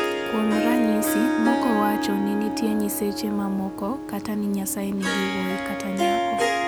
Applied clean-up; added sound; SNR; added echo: none; Harp; 0 dB; none.